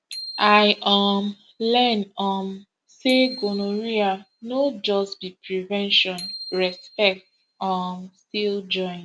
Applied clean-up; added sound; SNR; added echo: none; Bicycle bell; 17 dB; none.